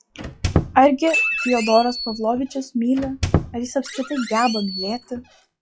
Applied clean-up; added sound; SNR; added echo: classical method log-MMSE.